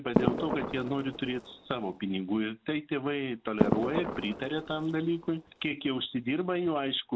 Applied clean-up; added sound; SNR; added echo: none; Fireworks; 2 dB; none.